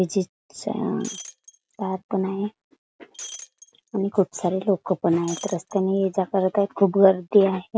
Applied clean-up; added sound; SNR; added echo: none; Shatter; 17 dB; none.